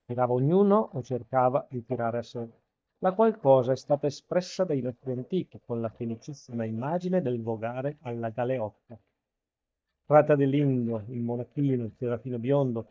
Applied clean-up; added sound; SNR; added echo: neural mask model DeepFilterNet 3.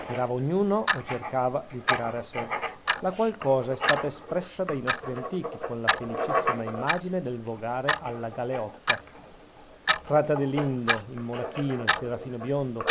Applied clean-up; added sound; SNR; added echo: none; Clock + Writing; 1 dB; none.